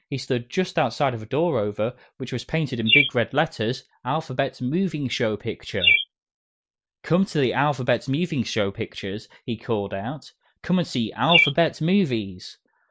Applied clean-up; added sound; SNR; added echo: neural mask model Resemble Enhance denoiser.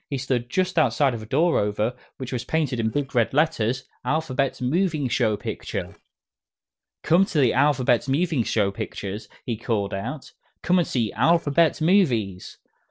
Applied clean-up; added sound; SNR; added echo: neural separator model SepFormer DNS4.